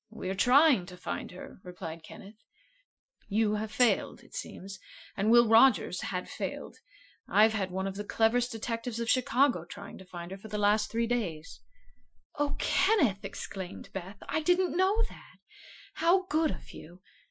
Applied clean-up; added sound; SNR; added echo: classical method Wiener filter.